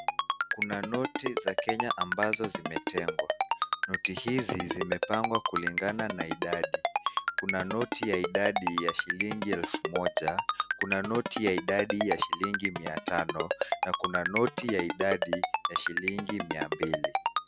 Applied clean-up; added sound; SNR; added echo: none; Ringtone; -1 dB; none.